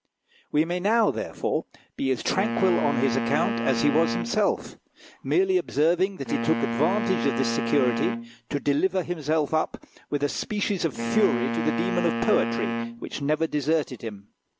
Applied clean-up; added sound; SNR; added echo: none; Wind instrument, woodwind instrument; 4 dB; none.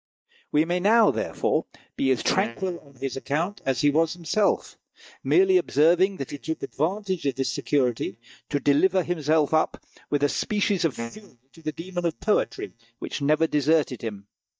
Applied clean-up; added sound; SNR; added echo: neural mask model DeepFilterNet 3.